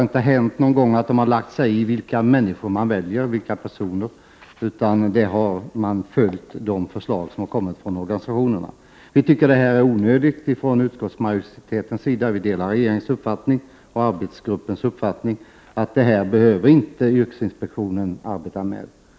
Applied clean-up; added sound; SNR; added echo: none; none; none; none.